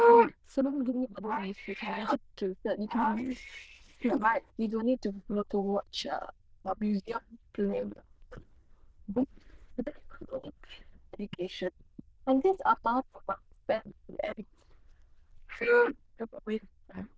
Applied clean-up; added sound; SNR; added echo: neural diffusion model UNIVERSE++.